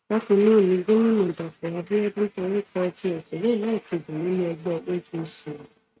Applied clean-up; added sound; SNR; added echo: neural mask model RNNoise.